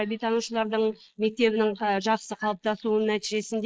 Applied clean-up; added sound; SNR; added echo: neural mask model Resemble Enhance denoiser.